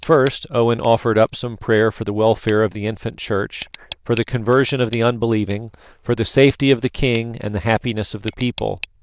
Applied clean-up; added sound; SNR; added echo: neural diffusion model UNIVERSE++.